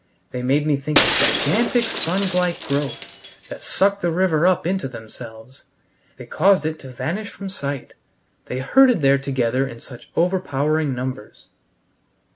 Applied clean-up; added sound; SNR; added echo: none; Shatter; 4 dB; none.